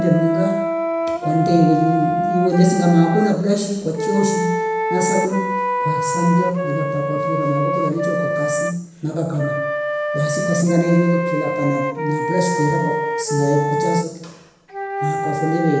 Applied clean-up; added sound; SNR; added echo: none; Wind instrument, woodwind instrument; 2 dB; reverberation time 1.0 s.